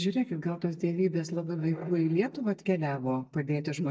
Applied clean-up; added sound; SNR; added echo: neural mask model DeepFilterNet 3.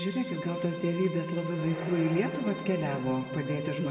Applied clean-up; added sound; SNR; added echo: none; Bowed string instrument; 9 dB; reverberation time 1.6 s.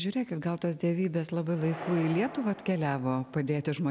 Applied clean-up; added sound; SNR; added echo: none; none; none; none.